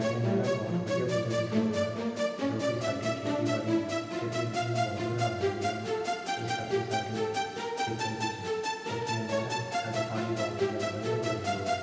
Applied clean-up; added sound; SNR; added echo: none; Musical instrument; -4 dB; reverberation time 0.8 s.